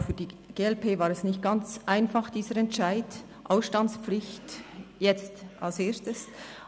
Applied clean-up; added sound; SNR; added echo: none; none; none; none.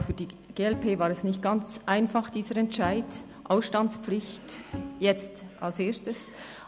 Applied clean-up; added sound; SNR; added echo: none; Bowed string instrument; 15 dB; none.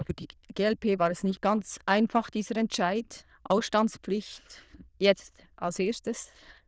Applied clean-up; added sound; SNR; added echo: neural diffusion model UNIVERSE++.